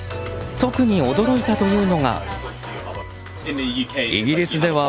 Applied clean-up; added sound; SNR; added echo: none; Bass guitar; 18 dB; none.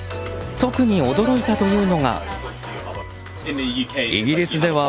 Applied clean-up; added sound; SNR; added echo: none; none; none; none.